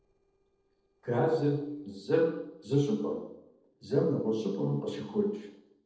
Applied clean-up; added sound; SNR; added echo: neural separator model SepFormer DNS4.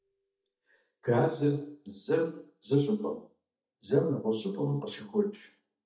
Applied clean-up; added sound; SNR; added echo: neural mask model DeepFilterNet 3.